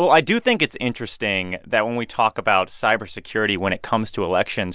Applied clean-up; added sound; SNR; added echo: none; none; none; none.